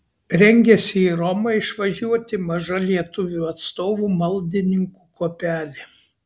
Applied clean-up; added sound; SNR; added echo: none; none; none; none.